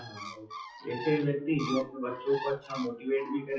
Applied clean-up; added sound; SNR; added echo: classical method WPE with log-MMSE.